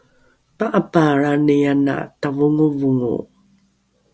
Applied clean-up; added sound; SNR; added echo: none; none; none; none.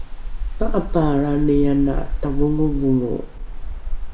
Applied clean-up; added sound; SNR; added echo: none; Rain; 1 dB; reverberation time 0.8 s.